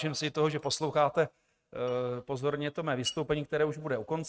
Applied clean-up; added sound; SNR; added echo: neural mask model RNNoise.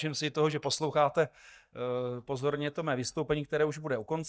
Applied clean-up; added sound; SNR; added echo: neural mask model DeepFilterNet 3.